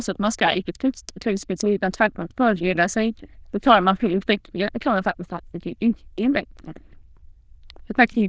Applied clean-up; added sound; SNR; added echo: neural diffusion model UNIVERSE++.